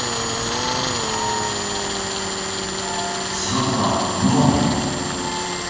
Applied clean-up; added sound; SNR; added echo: none; Tools; 1 dB; reverberation time 2.1 s.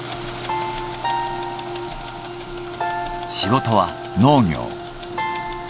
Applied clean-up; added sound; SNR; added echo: none; none; none; none.